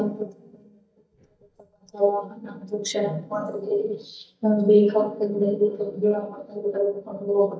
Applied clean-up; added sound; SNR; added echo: neural mask model DeepFilterNet 3.